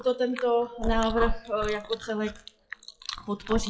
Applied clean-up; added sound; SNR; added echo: classical method WPE with log-MMSE.